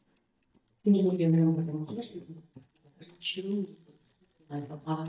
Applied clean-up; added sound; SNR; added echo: neural mask model DeepFilterNet 3.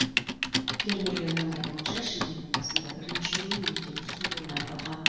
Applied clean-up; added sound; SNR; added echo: none; Typing; -3 dB; reverberation time 1.0 s.